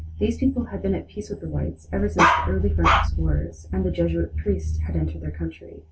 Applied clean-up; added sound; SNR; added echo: none; Bark; -3 dB; reverberation time 0.2 s.